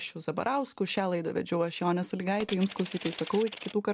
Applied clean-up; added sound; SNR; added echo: none; Coin (dropping); 13 dB; none.